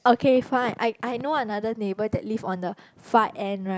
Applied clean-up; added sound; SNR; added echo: none; none; none; none.